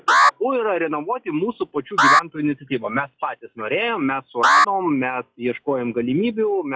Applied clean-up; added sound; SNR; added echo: classical method log-MMSE.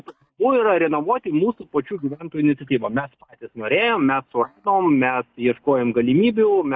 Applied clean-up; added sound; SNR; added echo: neural mask model DeepFilterNet 3.